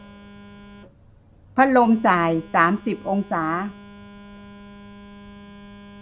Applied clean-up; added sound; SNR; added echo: none; Telephone; 20 dB; none.